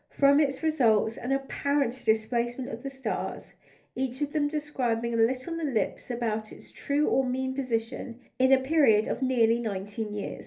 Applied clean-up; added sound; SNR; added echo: none; none; none; reverberation time 0.3 s.